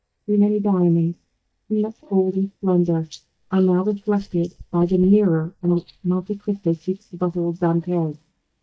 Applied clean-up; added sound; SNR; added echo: neural mask model DeepFilterNet 3.